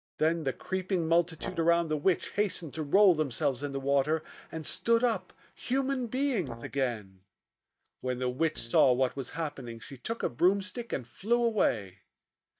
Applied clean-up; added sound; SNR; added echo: neural mask model DeepFilterNet 3.